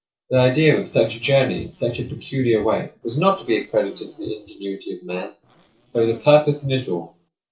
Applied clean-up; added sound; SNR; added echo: neural separator model SepFormer DNS4.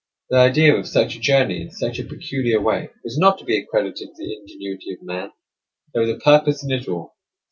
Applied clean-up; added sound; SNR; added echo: none; none; none; none.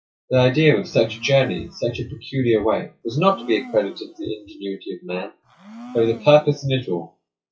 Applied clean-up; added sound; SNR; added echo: classical method WPE with log-MMSE.